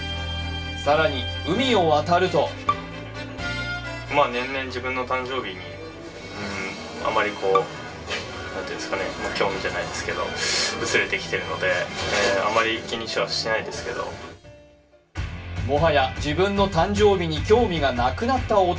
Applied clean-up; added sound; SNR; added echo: none; Bowed string instrument; 10 dB; reverberation time 0.2 s.